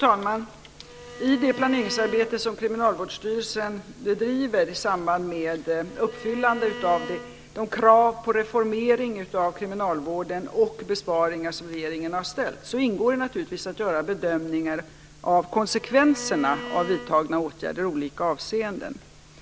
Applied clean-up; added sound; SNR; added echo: none; Bowed string instrument; 14 dB; none.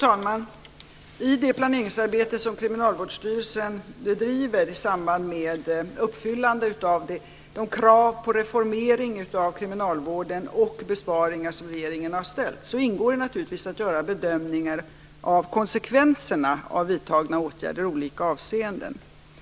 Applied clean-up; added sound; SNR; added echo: none; none; none; none.